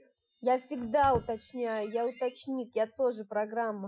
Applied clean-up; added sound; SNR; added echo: classical method Wiener filter.